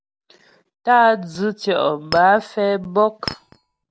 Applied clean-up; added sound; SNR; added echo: none; Chink, clink; 13 dB; none.